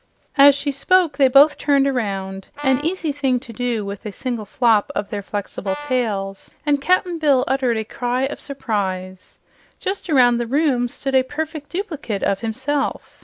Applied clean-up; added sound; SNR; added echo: none; Brass instrument; 16 dB; none.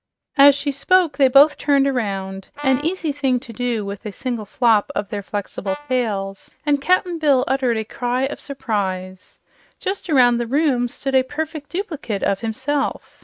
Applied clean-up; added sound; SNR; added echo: neural mask model RNNoise.